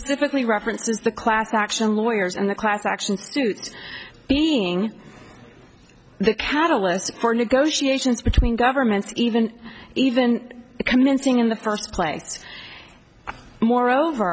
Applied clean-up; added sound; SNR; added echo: none; none; none; none.